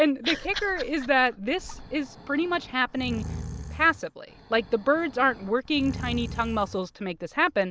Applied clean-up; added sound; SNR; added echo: none; Breathing; 12 dB; none.